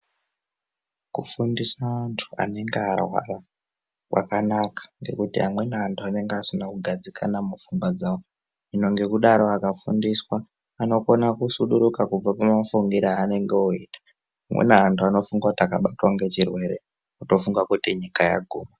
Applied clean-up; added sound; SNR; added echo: none; none; none; none.